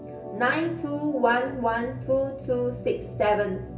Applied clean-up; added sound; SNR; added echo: none; Organ; 11 dB; reverberation time 0.2 s.